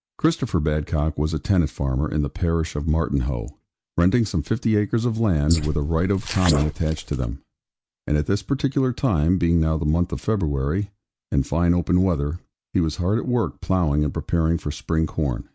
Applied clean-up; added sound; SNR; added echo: neural mask model Resemble Enhance denoiser.